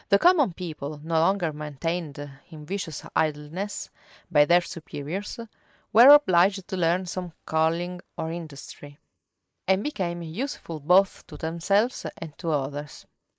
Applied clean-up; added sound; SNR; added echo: neural mask model Resemble Enhance denoiser.